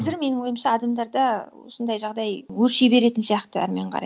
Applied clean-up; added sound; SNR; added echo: none; none; none; none.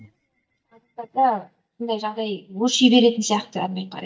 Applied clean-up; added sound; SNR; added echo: neural mask model DeepFilterNet 3.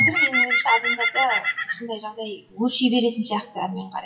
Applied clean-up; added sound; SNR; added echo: classical method WPE with log-MMSE.